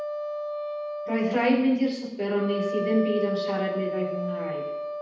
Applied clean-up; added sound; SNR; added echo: none; Wind instrument, woodwind instrument; 5 dB; reverberation time 0.9 s.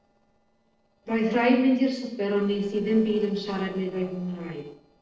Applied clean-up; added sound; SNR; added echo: neural separator model SepFormer DNS4.